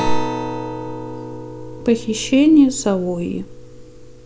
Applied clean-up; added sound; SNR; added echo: none; Acoustic guitar; 10 dB; none.